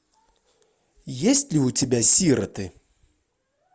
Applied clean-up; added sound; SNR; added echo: none; none; none; none.